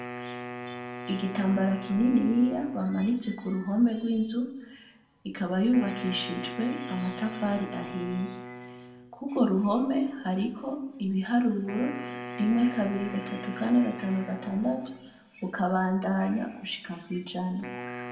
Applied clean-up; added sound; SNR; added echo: none; Wind instrument, woodwind instrument; 13 dB; reverberation time 0.6 s.